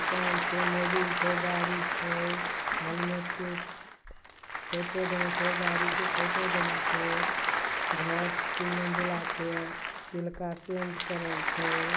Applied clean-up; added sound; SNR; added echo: none; Applause / Crowd; -4 dB; none.